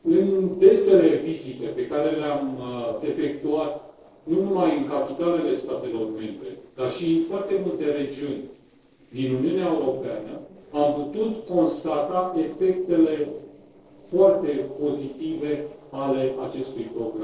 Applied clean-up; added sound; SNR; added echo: neural separator model SepFormer DNS4.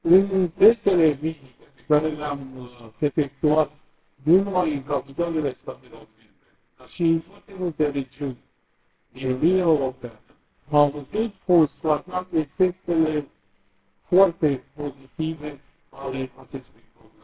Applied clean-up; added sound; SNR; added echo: neural separator model SepFormer WHAMR!.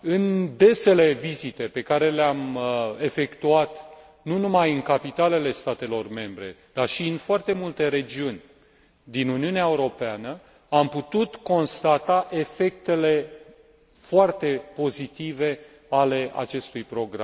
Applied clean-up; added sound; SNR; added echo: none; none; none; none.